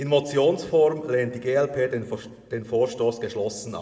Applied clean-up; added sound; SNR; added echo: none; none; none; reverberation time 0.9 s.